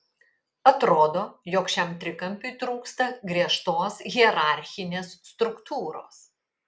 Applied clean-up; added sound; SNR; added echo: none; none; none; none.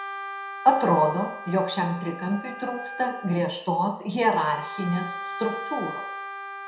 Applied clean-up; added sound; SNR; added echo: none; Wind instrument, woodwind instrument; 10 dB; reverberation time 0.5 s.